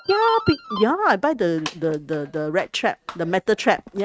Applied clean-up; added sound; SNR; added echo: neural mask model RNNoise.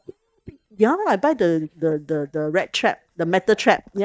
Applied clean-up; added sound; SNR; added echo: neural mask model DeepFilterNet 3.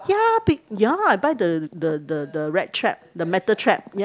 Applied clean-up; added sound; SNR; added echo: none; none; none; none.